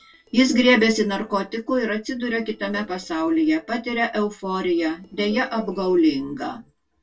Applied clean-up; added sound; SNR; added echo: neural separator model SepFormer DNS4.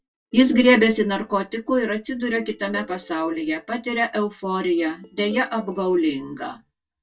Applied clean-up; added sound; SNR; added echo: neural mask model DeepFilterNet 3.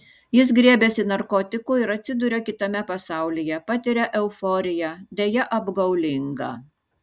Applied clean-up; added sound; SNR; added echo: none; none; none; none.